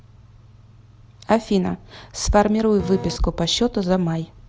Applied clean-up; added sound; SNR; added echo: none; Printer; 8 dB; none.